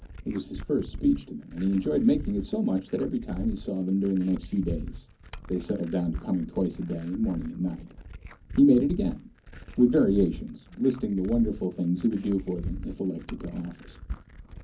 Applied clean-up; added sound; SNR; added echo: none; Glass; 12 dB; reverberation time 0.4 s.